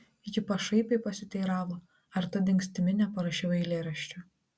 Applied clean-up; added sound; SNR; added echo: none; none; none; none.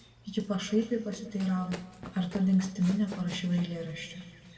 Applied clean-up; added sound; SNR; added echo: none; Run; 18 dB; reverberation time 1.8 s.